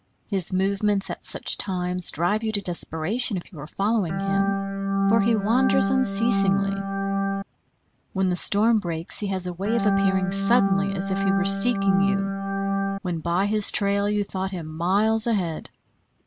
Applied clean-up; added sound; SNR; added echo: none; Organ; 0 dB; none.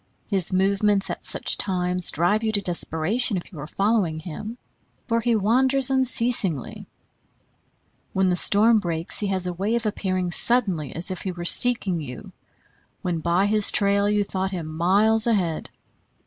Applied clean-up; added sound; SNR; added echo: none; none; none; none.